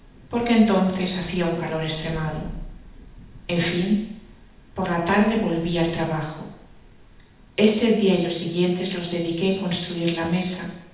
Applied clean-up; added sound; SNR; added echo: none; Thunder; 19 dB; reverberation time 0.8 s.